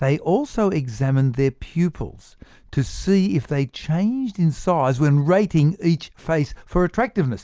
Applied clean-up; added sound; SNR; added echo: none; none; none; none.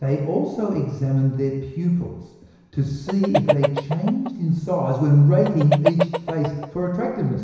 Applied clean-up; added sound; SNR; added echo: none; Chicken, rooster; 5 dB; reverberation time 1.0 s.